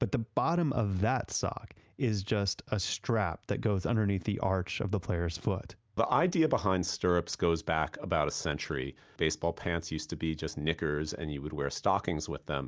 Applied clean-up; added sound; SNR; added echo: none; none; none; none.